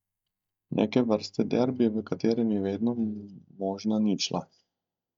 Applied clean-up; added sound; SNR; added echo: neural mask model DeepFilterNet 3.